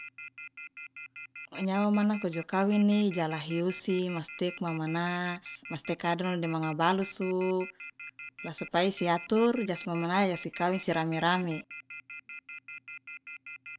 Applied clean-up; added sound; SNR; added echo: none; Telephone; 16 dB; none.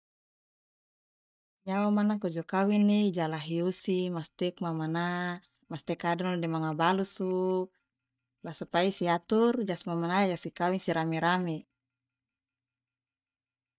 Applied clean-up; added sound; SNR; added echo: neural mask model DeepFilterNet 3.